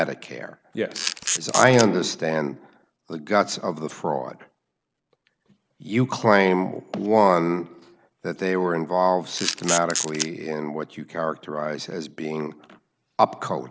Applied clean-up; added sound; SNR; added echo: none; Camera; 3 dB; none.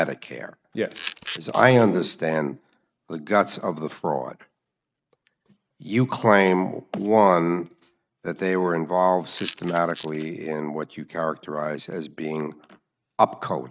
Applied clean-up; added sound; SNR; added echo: neural mask model RNNoise.